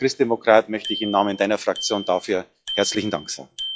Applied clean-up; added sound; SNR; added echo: classical method log-MMSE.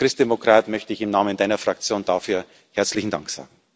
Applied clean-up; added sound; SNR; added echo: none; none; none; none.